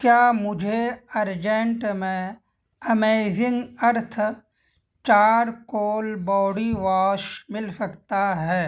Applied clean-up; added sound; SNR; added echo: none; none; none; none.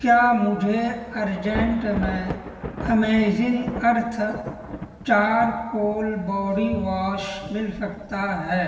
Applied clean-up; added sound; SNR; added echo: none; Thunder / Rain; 12 dB; reverberation time 1.3 s.